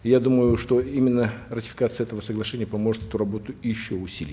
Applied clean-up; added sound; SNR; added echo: none; none; none; none.